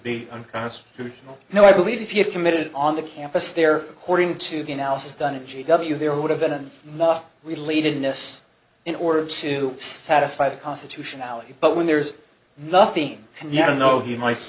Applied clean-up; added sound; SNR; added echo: none; none; none; none.